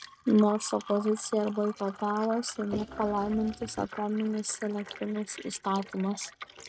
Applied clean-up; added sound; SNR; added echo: neural mask model RNNoise.